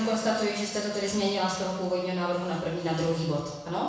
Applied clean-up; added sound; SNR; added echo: none; none; none; reverberation time 1.0 s.